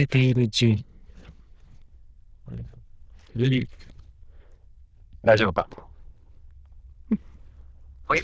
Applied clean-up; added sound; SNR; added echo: neural diffusion model UNIVERSE++.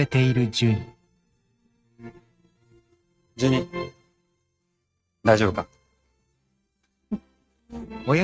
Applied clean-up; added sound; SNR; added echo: neural mask model RNNoise.